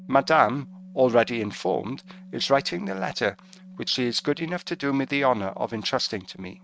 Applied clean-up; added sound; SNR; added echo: neural mask model RNNoise.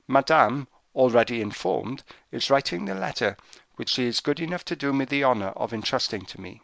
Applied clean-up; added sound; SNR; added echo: none; none; none; none.